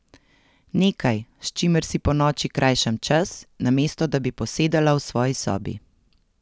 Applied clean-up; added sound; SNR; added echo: none; none; none; none.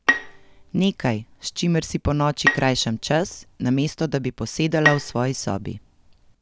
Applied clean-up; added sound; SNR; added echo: none; Bowed string instrument; 5 dB; none.